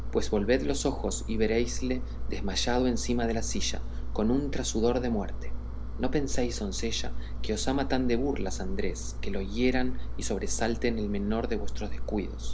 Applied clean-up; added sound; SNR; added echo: none; Engine; 0 dB; none.